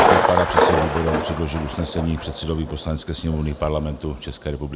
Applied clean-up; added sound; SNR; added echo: none; Thunder; -1 dB; none.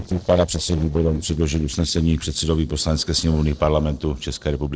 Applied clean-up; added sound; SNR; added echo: neural separator model SepFormer DNS4.